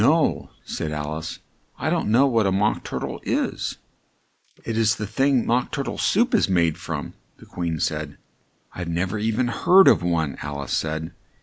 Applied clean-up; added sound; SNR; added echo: neural mask model Resemble Enhance denoiser.